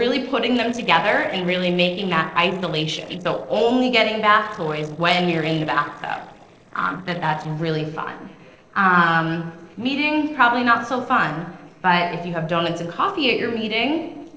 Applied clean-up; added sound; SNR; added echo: neural separator model SepFormer DNS4.